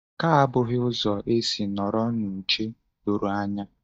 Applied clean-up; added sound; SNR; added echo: neural mask model DeepFilterNet 3.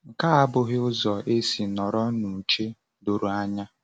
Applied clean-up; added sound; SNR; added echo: none; none; none; none.